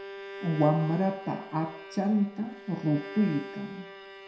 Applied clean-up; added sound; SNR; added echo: none; Bowed string instrument; 13 dB; reverberation time 0.6 s.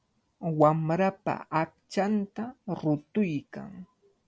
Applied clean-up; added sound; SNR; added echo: none; none; none; none.